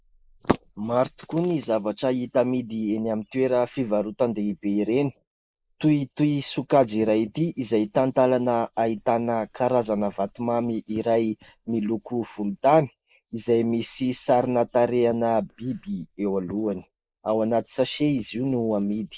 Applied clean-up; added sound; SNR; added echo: neural mask model Resemble Enhance denoiser.